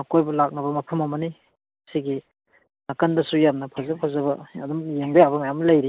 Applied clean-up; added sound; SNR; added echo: neural mask model Resemble Enhance denoiser.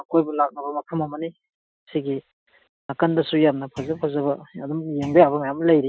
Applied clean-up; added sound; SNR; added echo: classical method Wiener filter.